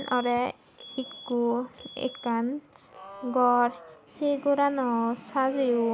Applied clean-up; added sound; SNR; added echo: none; Alarm; 18 dB; none.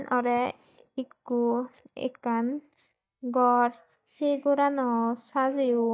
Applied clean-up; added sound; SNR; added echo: neural mask model DeepFilterNet 3.